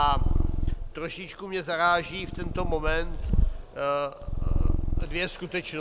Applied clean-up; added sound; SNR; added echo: none; Purr; -3 dB; none.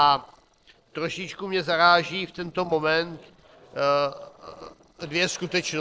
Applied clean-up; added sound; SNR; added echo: neural separator model SepFormer DNS4.